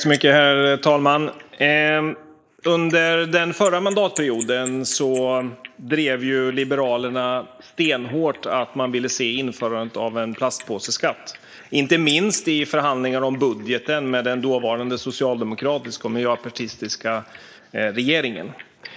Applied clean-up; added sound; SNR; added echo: neural mask model Resemble Enhance denoiser.